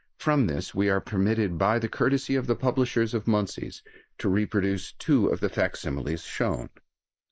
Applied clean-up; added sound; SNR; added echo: neural mask model Resemble Enhance denoiser.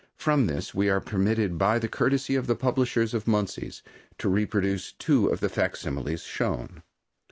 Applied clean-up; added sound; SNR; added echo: none; none; none; none.